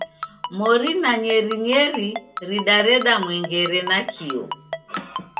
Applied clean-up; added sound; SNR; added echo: none; Ringtone; 11 dB; reverberation time 0.2 s.